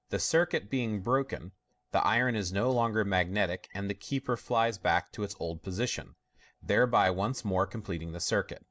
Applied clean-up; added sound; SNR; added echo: none; none; none; none.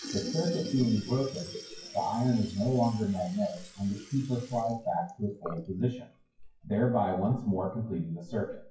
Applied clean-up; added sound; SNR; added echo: classical method WPE with log-MMSE.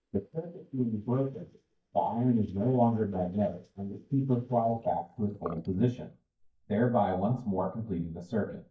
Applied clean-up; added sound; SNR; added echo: neural mask model DeepFilterNet 3.